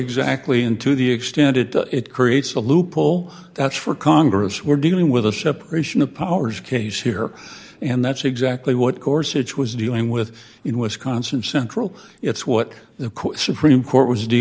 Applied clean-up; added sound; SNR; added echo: none; none; none; none.